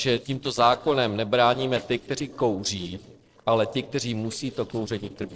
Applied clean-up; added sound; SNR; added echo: neural separator model SepFormer DNS4.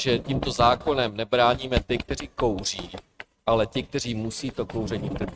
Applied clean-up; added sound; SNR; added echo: neural mask model RNNoise.